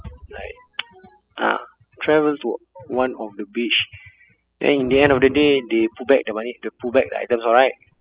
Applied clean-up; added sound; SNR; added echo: classical method spectral subtraction.